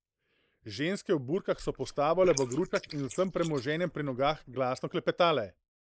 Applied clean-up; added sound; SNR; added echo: neural mask model Resemble Enhance denoiser.